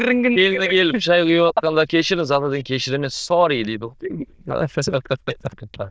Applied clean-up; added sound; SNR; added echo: neural diffusion model UNIVERSE++.